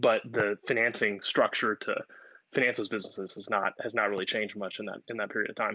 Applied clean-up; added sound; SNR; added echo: none; none; none; none.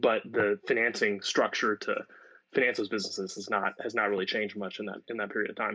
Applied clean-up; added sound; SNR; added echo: none; none; none; reverberation time 0.3 s.